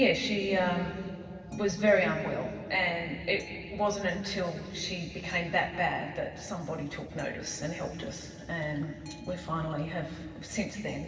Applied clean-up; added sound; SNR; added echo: none; Boat, Water vehicle; 17 dB; reverberation time 2.4 s.